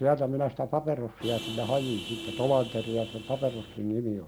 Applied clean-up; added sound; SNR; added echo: none; Vehicle horn, car horn, honking; 11 dB; none.